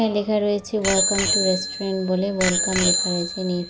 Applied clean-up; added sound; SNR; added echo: none; Bicycle bell; 2 dB; none.